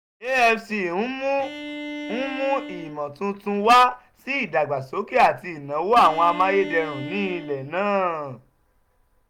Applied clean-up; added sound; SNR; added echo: none; Bowed string instrument; 13 dB; none.